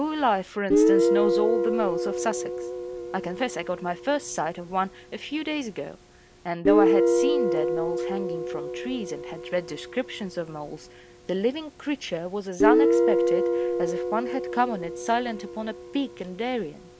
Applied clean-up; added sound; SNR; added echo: none; Guitar; -3 dB; none.